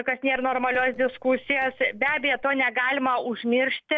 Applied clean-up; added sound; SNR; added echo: neural separator model SepFormer DNS4.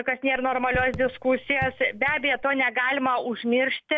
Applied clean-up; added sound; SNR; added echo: none; Raindrop / Drip; 15 dB; none.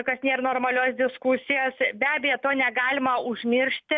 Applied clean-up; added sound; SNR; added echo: none; none; none; none.